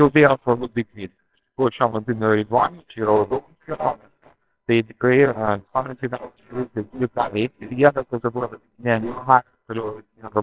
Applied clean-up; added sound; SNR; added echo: neural separator model SepFormer WHAMR!.